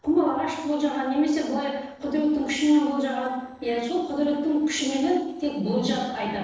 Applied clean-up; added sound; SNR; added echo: neural separator model SepFormer DNS4.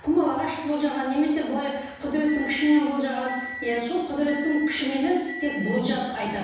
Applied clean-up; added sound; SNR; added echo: none; Microwave oven; 12 dB; reverberation time 1.1 s.